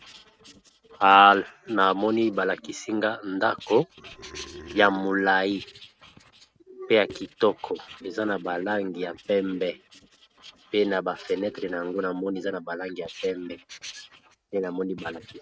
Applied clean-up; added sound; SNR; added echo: neural mask model RNNoise.